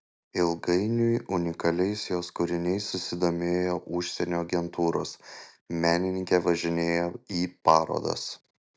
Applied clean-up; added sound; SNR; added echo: none; none; none; none.